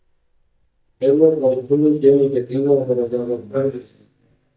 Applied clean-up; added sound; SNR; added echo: neural mask model DeepFilterNet 3.